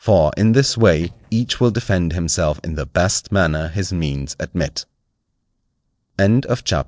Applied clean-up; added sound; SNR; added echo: neural separator model SepFormer DNS4.